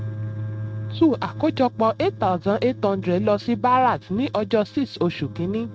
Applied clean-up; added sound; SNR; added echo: neural mask model RNNoise.